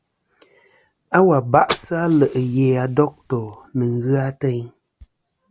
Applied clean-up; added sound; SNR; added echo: none; Fire; 14 dB; none.